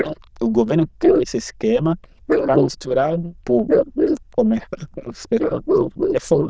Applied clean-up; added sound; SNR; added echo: neural diffusion model UNIVERSE++.